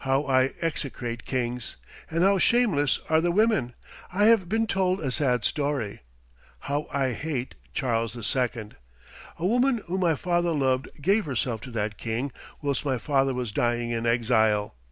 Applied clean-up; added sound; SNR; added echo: none; none; none; none.